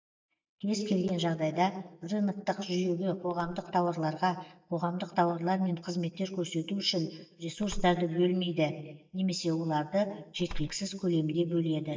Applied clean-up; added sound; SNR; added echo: neural mask model DeepFilterNet 3.